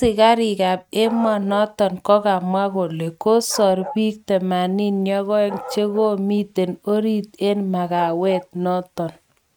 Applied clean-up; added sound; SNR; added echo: neural mask model RNNoise.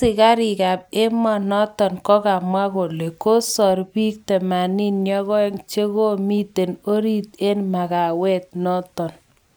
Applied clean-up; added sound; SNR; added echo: none; none; none; none.